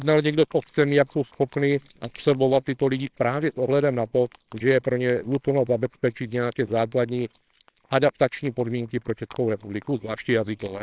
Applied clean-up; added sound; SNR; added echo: neural separator model SepFormer WHAMR!.